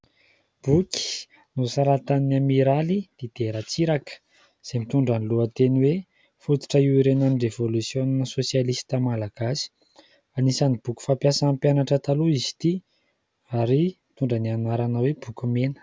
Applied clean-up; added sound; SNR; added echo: none; none; none; none.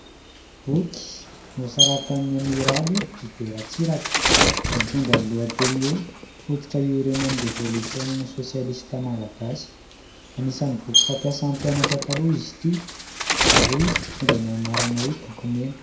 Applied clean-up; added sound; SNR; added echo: none; Bird; 0 dB; reverberation time 0.5 s.